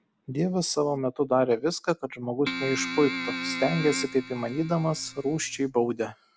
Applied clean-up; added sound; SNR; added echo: none; Keyboard (musical); 7 dB; none.